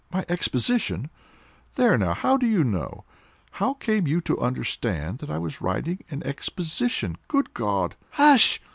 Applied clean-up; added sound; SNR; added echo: none; none; none; none.